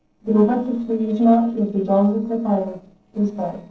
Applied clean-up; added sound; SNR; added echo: neural separator model SepFormer DNS4.